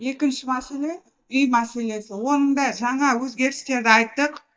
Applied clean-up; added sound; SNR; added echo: neural mask model DeepFilterNet 3.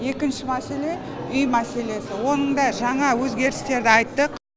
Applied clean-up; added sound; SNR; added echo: none; none; none; none.